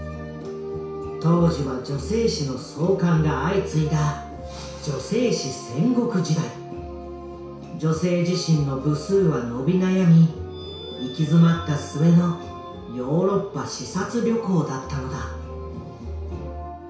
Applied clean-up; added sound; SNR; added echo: none; none; none; reverberation time 0.6 s.